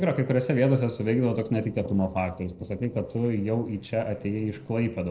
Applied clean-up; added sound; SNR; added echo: neural separator model SepFormer DNS4.